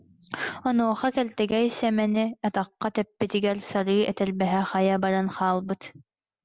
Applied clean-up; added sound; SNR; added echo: none; none; none; none.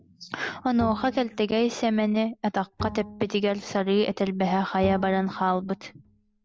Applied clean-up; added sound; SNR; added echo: none; Bowed string instrument; 15 dB; none.